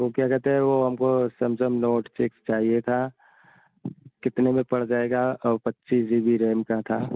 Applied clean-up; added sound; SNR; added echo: none; none; none; none.